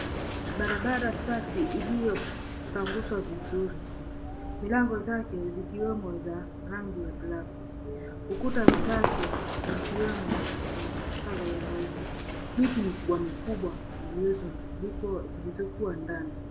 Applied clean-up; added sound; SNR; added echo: none; Run; 0 dB; reverberation time 0.9 s.